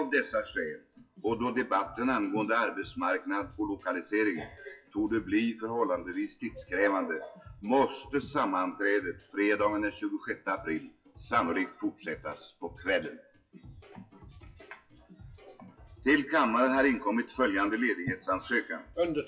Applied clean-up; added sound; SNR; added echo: classical method WPE with log-MMSE.